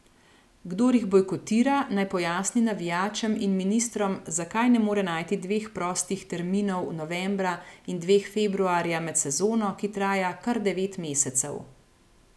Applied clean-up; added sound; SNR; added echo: none; none; none; none.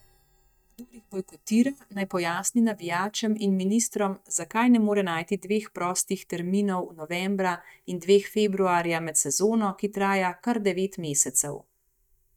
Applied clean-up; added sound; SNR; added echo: neural mask model DeepFilterNet 3.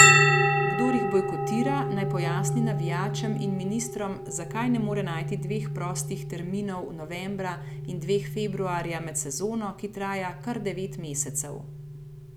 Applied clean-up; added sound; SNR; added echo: none; Bell; -3 dB; none.